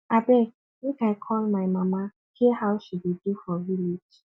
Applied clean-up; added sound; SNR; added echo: none; none; none; none.